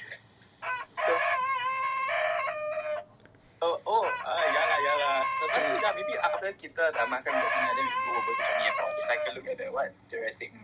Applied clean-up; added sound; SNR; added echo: none; Chicken, rooster; -3 dB; none.